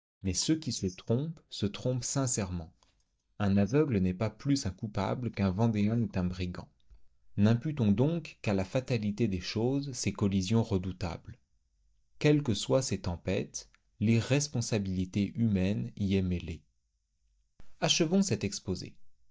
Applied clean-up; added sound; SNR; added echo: neural mask model DeepFilterNet 3.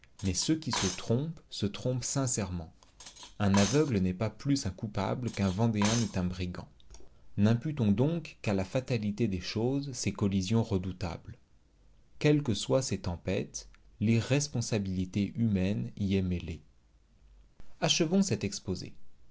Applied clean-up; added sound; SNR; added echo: none; Cutlery, silverware; 11 dB; none.